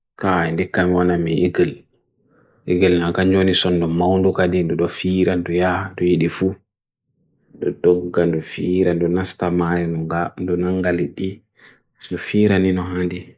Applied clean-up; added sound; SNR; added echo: neural mask model Resemble Enhance denoiser.